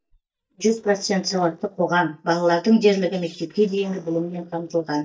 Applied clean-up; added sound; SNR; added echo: neural mask model DeepFilterNet 3.